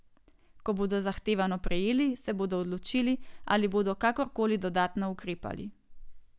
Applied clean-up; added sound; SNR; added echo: none; none; none; none.